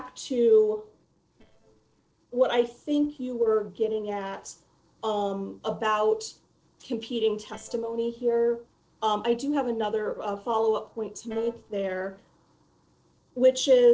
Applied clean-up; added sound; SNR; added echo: neural separator model SepFormer DNS4.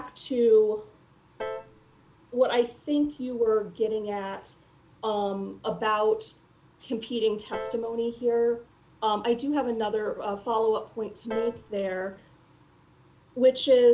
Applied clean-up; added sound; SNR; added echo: none; Piano; 16 dB; none.